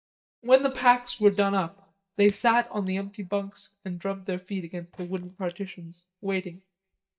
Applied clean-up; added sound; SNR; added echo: neural mask model DeepFilterNet 3.